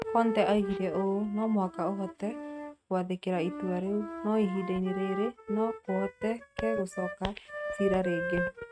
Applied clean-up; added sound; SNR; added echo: neural mask model RNNoise.